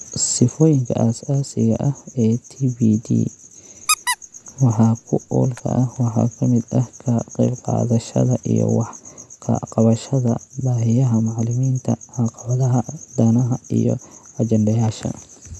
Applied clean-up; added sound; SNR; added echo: none; Squeak; 7 dB; none.